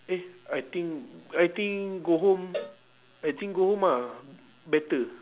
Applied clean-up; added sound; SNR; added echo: none; Cowbell; 15 dB; none.